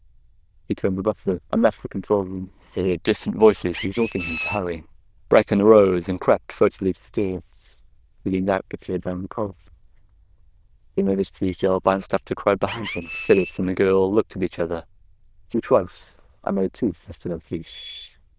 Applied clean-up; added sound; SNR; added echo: neural diffusion model UNIVERSE++.